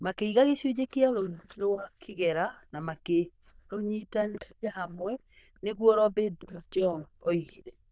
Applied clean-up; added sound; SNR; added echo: neural diffusion model UNIVERSE++.